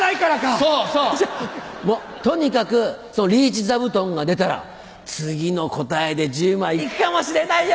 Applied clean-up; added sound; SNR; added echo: none; none; none; none.